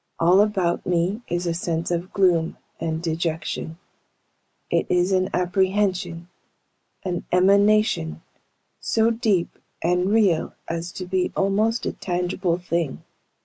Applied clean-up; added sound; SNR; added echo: none; none; none; none.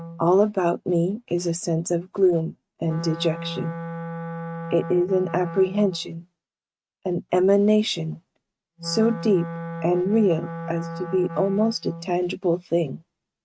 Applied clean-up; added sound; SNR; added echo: neural mask model RNNoise.